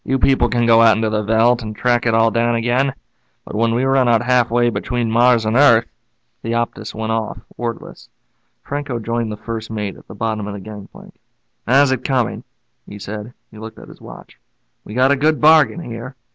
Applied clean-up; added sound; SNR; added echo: none; none; none; none.